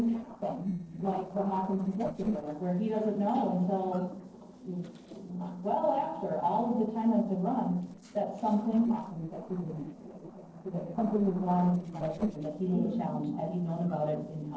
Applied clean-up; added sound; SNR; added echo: neural separator model SepFormer DNS4.